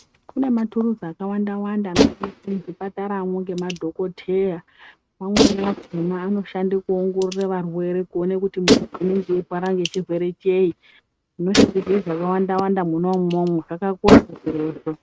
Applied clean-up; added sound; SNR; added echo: neural mask model RNNoise.